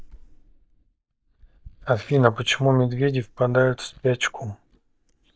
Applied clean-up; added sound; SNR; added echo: neural mask model DeepFilterNet 3.